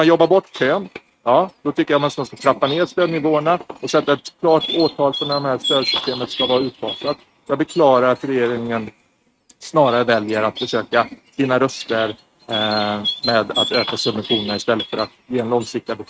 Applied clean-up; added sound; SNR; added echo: neural mask model RNNoise.